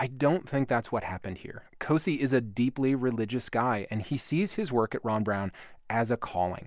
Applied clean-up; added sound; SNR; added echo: none; none; none; none.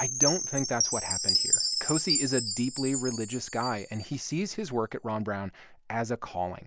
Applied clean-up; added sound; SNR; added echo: none; Chime; 0 dB; none.